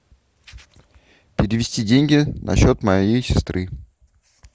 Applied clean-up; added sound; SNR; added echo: none; none; none; none.